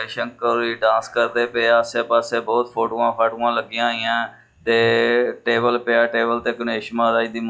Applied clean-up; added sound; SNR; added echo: classical method log-MMSE.